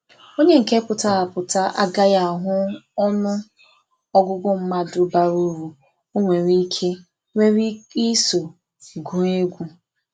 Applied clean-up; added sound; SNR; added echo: none; none; none; none.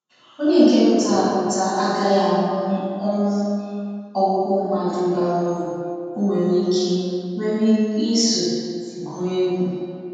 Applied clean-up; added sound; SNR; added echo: none; none; none; reverberation time 2.0 s.